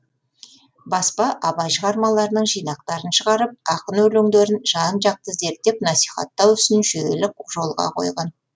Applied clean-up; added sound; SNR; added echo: none; none; none; none.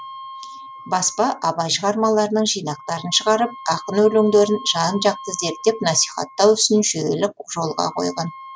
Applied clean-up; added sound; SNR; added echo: none; Wind instrument, woodwind instrument; 18 dB; none.